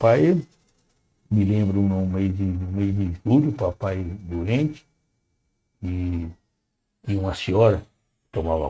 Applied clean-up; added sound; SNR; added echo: neural mask model RNNoise.